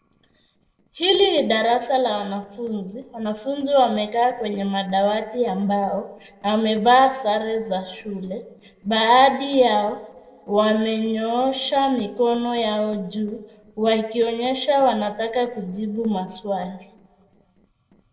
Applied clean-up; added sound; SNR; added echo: neural separator model SepFormer DNS4.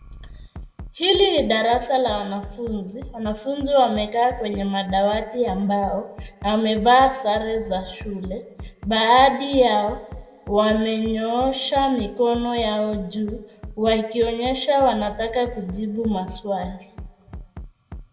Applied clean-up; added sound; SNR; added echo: none; Bass drum; 17 dB; reverberation time 0.8 s.